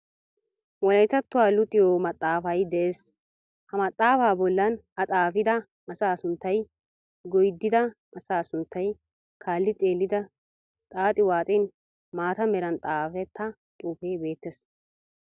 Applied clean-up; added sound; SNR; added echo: none; none; none; none.